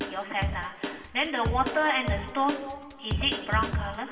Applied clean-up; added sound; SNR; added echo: none; Drum kit; 4 dB; reverberation time 2.3 s.